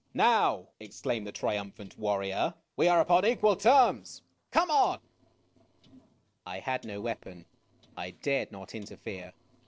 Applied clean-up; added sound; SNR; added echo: neural separator model SepFormer DNS4.